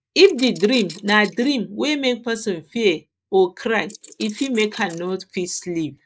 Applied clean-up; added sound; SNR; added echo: neural mask model Resemble Enhance denoiser.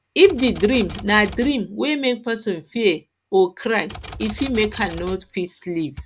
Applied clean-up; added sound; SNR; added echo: none; Typewriter; 13 dB; none.